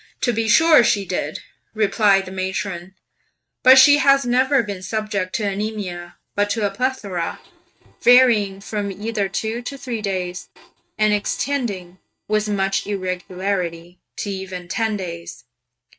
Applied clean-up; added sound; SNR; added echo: neural mask model RNNoise.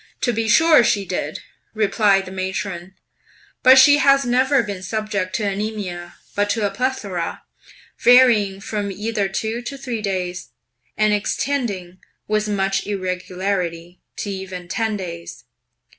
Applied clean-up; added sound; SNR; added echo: none; none; none; none.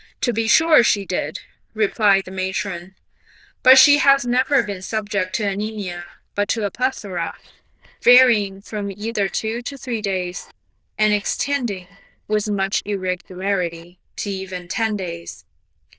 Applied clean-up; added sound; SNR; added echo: neural diffusion model UNIVERSE++.